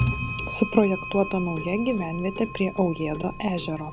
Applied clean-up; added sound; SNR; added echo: none; Clock; 4 dB; none.